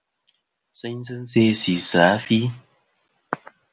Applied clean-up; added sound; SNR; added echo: none; none; none; none.